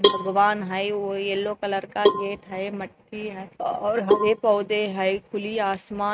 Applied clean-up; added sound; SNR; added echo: neural mask model RNNoise.